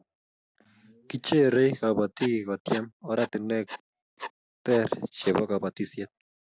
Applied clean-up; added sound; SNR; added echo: none; Writing; 15 dB; none.